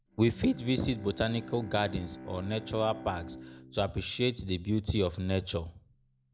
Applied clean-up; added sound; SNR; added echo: none; Bowed string instrument; 16 dB; none.